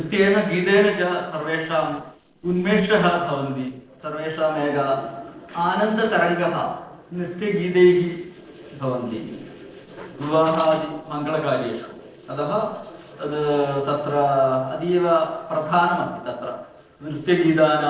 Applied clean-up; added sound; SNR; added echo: neural separator model SepFormer DNS4.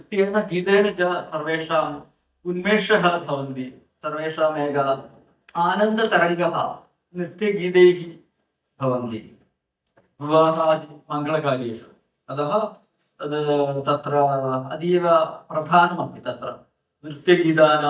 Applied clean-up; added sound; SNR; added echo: neural mask model DeepFilterNet 3.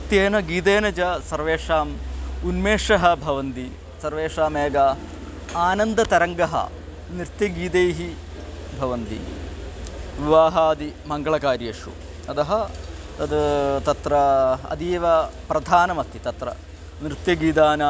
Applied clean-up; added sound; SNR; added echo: none; none; none; none.